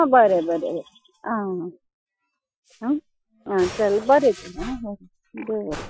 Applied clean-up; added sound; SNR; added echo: classical method Wiener filter.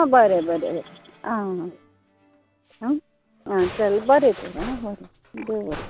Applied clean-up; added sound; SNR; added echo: none; Musical instrument; 18 dB; none.